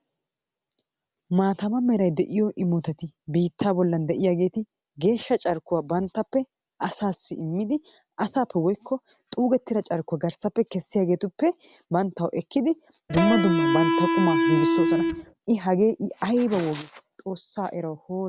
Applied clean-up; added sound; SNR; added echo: none; Electric guitar; -4 dB; none.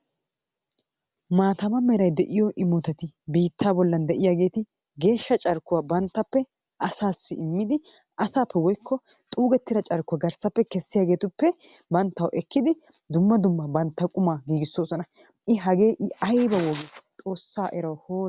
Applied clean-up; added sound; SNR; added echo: none; none; none; none.